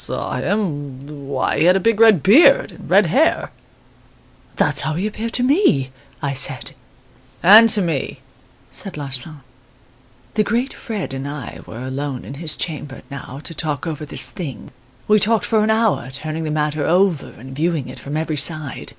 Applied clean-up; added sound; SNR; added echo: none; none; none; none.